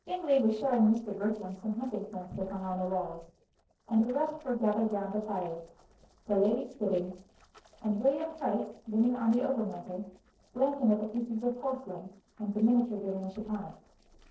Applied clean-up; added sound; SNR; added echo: neural separator model SepFormer DNS4.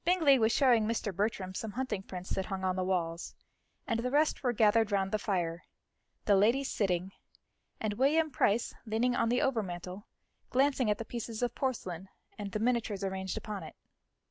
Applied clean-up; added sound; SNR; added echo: none; none; none; none.